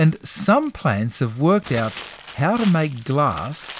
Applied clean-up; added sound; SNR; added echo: none; Crumpling, crinkling; 18 dB; none.